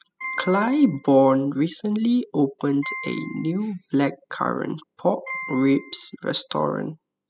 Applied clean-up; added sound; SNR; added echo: classical method spectral subtraction.